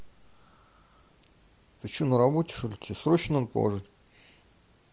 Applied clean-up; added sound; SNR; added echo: none; none; none; none.